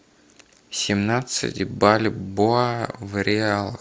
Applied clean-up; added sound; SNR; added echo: none; none; none; none.